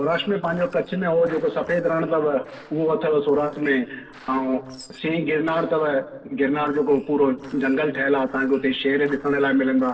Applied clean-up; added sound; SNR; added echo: neural separator model SepFormer DNS4.